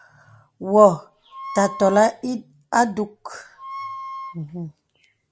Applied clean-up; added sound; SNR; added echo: none; Wind instrument, woodwind instrument; 13 dB; none.